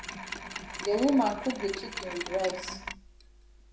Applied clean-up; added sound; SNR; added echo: none; Mechanisms; 9 dB; reverberation time 0.5 s.